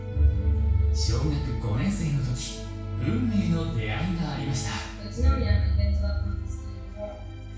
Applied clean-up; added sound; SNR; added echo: none; none; none; reverberation time 0.6 s.